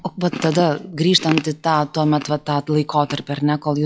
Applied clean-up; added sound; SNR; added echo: classical method log-MMSE.